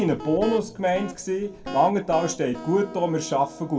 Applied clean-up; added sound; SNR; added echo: none; Guitar; 13 dB; reverberation time 0.2 s.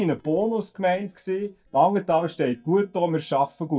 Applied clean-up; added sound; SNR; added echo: neural mask model DeepFilterNet 3.